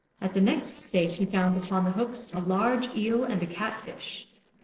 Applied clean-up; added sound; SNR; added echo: neural separator model SepFormer DNS4.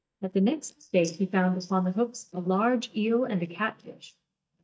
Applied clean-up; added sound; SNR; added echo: neural mask model DeepFilterNet 3.